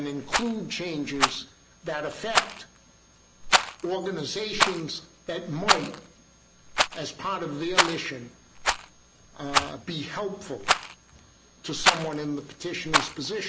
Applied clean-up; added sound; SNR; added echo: none; Rattle; -4 dB; none.